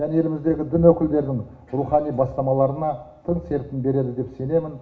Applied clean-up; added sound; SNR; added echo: none; none; none; none.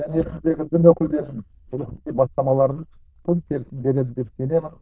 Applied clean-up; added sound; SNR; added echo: neural diffusion model UNIVERSE++.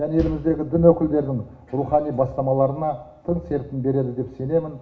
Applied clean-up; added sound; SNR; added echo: none; Bass drum; 12 dB; none.